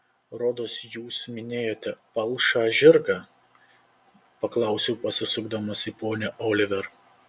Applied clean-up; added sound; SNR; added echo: none; none; none; none.